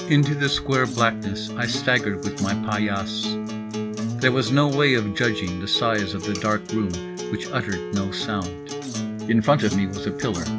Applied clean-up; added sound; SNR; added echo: none; Acoustic guitar; 6 dB; none.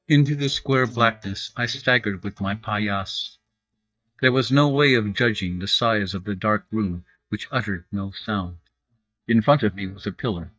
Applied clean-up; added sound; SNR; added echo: neural mask model DeepFilterNet 3.